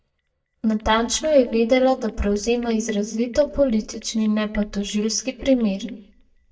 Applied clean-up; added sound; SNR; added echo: neural mask model DeepFilterNet 3.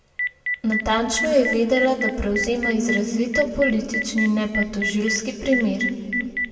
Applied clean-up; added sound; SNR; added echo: none; Telephone; 6 dB; reverberation time 2.0 s.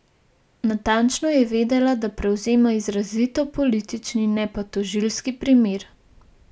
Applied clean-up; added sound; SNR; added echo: none; none; none; none.